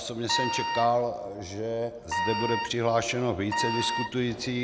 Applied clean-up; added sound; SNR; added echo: none; Wind instrument, woodwind instrument; 4 dB; none.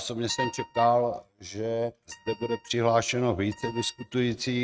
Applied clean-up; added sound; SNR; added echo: neural mask model RNNoise.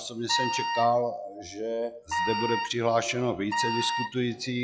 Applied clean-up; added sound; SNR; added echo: classical method log-MMSE.